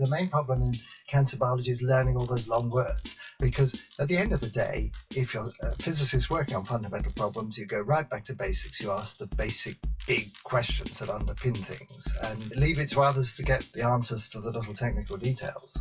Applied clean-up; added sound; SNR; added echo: classical method WPE with log-MMSE.